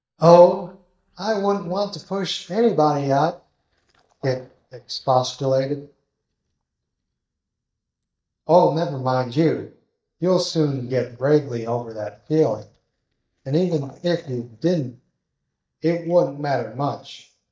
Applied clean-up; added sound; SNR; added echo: neural mask model DeepFilterNet 3.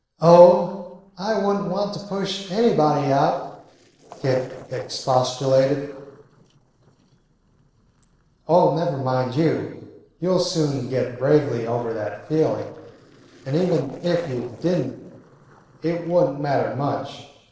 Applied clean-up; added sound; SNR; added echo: neural separator model SepFormer DNS4.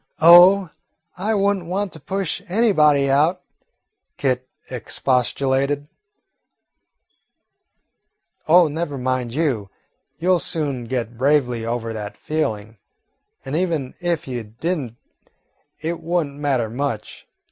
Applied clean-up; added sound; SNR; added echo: none; none; none; none.